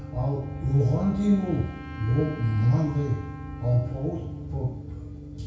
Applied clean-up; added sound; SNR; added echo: none; Wind instrument, woodwind instrument; 20 dB; reverberation time 0.6 s.